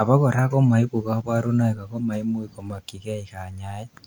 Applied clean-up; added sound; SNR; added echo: none; none; none; none.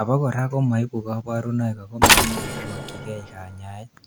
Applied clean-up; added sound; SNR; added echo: none; Mechanisms; -4 dB; none.